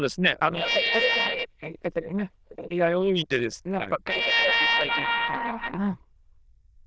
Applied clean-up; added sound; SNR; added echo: neural diffusion model UNIVERSE++.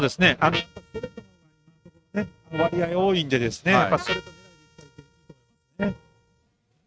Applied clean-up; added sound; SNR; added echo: neural mask model RNNoise.